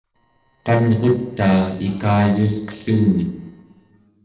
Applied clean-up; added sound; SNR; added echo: neural separator model SepFormer DNS4.